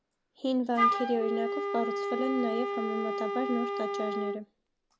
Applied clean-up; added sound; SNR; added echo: none; Wind instrument, woodwind instrument; 0 dB; none.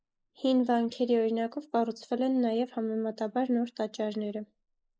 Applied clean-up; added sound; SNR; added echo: neural mask model Resemble Enhance denoiser.